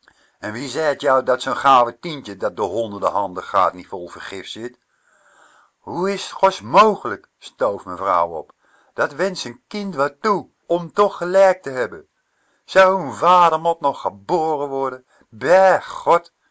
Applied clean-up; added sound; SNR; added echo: none; none; none; none.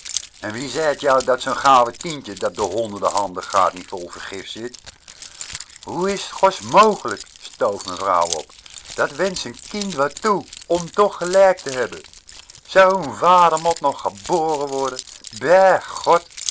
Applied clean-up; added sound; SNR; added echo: none; Keys jangling; 16 dB; none.